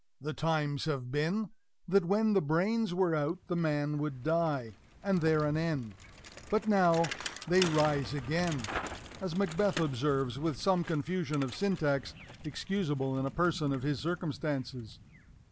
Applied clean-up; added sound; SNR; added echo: none; Bicycle; 14 dB; none.